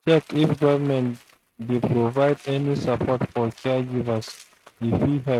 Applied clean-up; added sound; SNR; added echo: neural mask model RNNoise.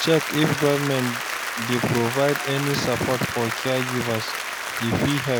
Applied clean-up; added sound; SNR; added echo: none; Applause; 5 dB; none.